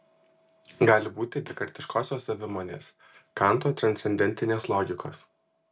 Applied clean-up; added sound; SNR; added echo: none; none; none; none.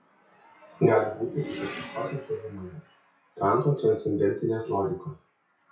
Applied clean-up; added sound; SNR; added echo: classical method WPE with log-MMSE.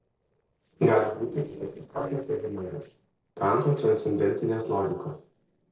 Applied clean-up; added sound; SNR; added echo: neural separator model SepFormer DNS4.